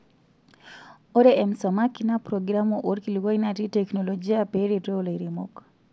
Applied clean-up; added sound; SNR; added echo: none; none; none; none.